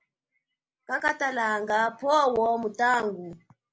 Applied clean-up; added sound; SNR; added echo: none; none; none; none.